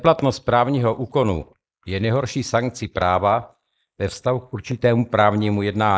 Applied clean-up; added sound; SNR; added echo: neural mask model Resemble Enhance denoiser.